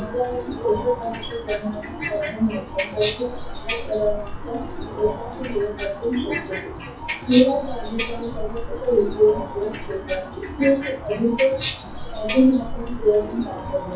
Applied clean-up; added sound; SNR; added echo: classical method WPE with log-MMSE.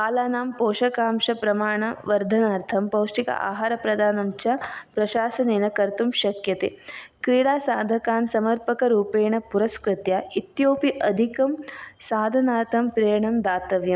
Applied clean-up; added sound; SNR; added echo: none; none; none; none.